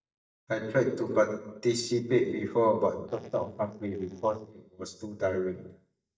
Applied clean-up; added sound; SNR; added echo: neural mask model DeepFilterNet 3.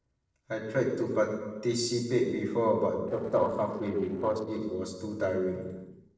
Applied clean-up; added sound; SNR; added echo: neural separator model SepFormer DNS4.